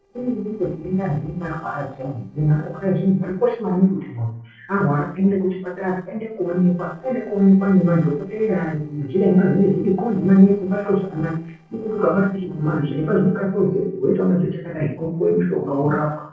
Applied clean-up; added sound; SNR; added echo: neural separator model SepFormer DNS4.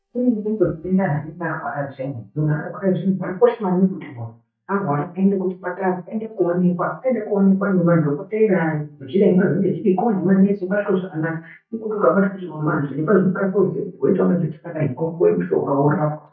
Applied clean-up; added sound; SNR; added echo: neural mask model DeepFilterNet 3.